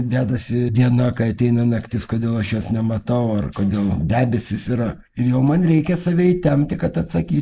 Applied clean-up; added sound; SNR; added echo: neural mask model Resemble Enhance denoiser.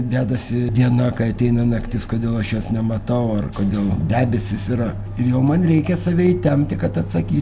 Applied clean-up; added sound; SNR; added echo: none; none; none; none.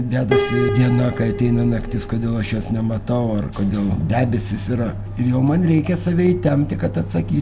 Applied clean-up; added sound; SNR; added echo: none; Piano; 8 dB; none.